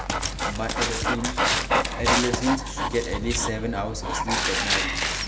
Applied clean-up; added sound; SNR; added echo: none; Dog; -4 dB; none.